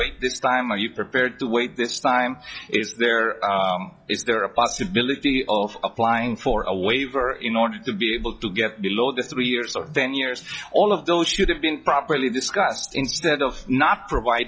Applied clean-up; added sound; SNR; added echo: classical method log-MMSE.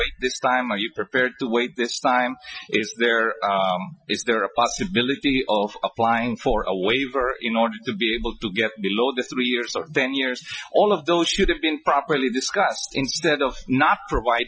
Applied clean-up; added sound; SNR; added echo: classical method Wiener filter.